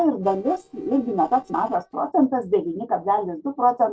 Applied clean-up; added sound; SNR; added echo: neural separator model SepFormer DNS4.